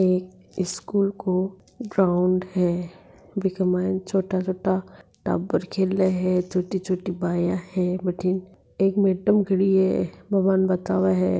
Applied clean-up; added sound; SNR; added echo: none; none; none; none.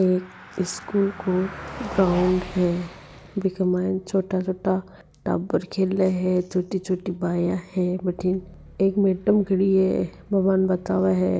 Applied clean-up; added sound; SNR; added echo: none; Car passing by; 18 dB; none.